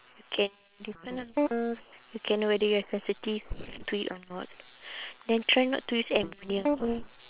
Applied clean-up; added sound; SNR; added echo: neural separator model SepFormer WHAM!.